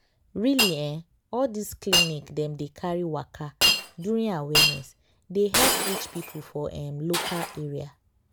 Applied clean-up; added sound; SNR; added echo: none; Shatter; -1 dB; none.